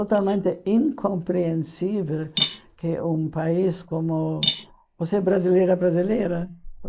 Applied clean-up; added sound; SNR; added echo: neural mask model Resemble Enhance denoiser.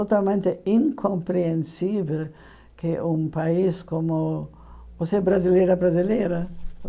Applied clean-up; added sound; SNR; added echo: none; none; none; none.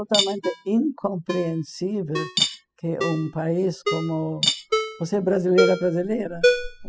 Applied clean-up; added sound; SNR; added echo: classical method spectral subtraction.